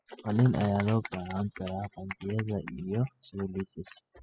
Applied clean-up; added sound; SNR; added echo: classical method spectral subtraction.